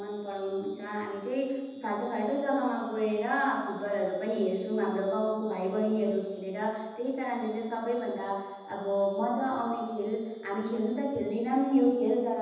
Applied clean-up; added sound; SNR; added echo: none; none; none; reverberation time 1.1 s.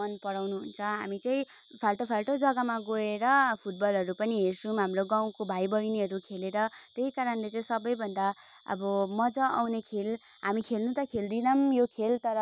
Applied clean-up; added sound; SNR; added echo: none; none; none; none.